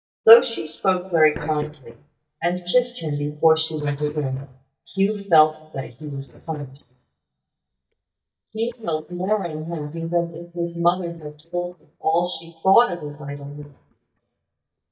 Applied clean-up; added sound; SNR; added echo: neural mask model DeepFilterNet 3.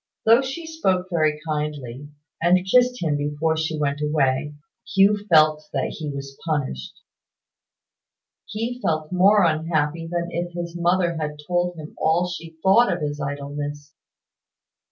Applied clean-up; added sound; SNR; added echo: none; none; none; none.